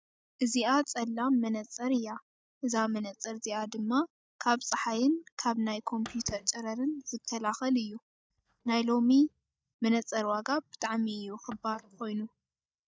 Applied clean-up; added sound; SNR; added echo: neural mask model DeepFilterNet 3.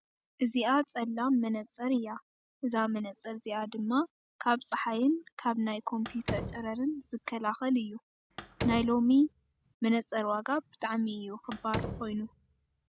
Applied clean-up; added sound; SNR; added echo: none; Slam; 9 dB; none.